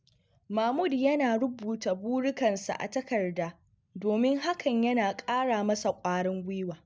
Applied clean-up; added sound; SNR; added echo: none; none; none; none.